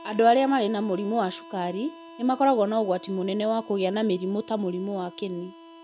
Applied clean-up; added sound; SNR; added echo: none; Harmonica; 19 dB; none.